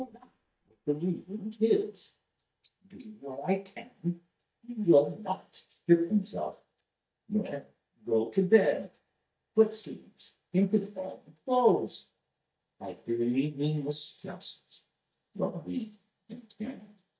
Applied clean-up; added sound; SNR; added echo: neural mask model DeepFilterNet 3.